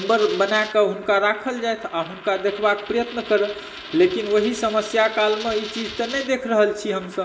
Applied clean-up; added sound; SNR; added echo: none; Coin (dropping); 16 dB; reverberation time 0.8 s.